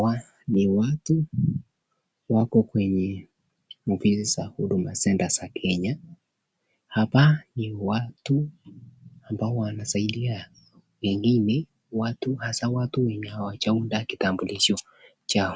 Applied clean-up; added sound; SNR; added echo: none; none; none; none.